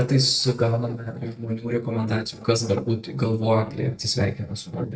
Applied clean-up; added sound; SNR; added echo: neural mask model DeepFilterNet 3.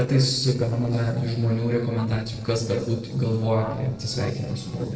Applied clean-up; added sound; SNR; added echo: neural separator model SepFormer DNS4.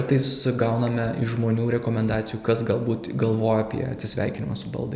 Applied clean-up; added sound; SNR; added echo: none; none; none; none.